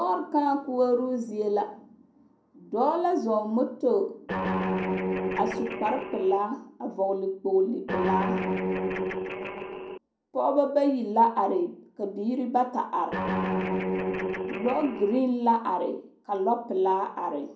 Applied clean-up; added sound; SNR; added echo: none; Guitar; 2 dB; reverberation time 0.6 s.